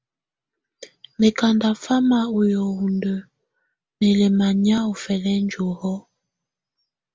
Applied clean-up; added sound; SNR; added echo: none; none; none; none.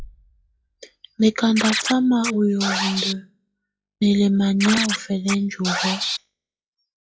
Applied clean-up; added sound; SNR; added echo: classical method log-MMSE.